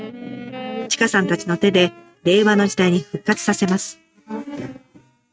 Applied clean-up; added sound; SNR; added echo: neural mask model RNNoise.